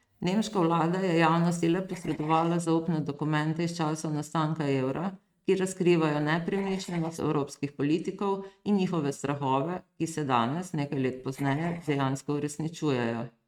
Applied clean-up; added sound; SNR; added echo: neural mask model RNNoise.